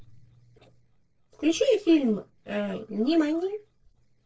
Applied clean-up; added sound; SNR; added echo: neural separator model SepFormer DNS4.